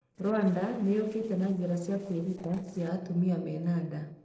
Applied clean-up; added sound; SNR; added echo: neural separator model SepFormer DNS4.